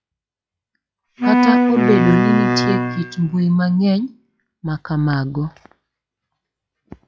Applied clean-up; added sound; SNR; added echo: classical method log-MMSE.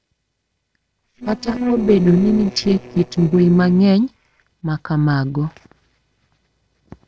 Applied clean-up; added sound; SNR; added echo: neural separator model SepFormer DNS4.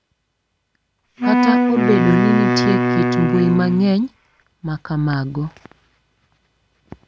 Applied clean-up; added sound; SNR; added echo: none; Wind instrument, woodwind instrument; -3 dB; none.